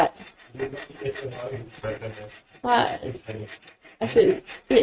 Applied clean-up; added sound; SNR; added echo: neural mask model RNNoise.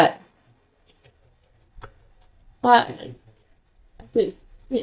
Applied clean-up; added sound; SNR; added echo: neural mask model DeepFilterNet 3.